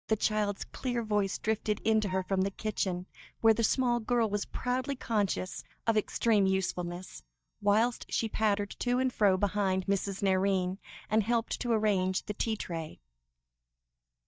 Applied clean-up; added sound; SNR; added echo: neural mask model DeepFilterNet 3.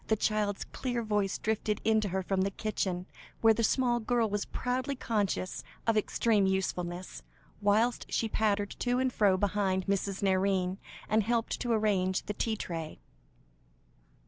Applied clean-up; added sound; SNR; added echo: none; none; none; none.